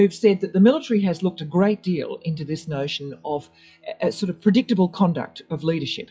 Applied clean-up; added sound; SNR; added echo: classical method WPE with log-MMSE.